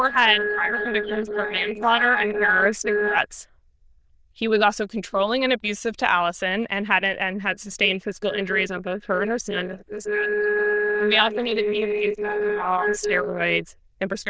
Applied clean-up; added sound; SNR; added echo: neural diffusion model UNIVERSE++.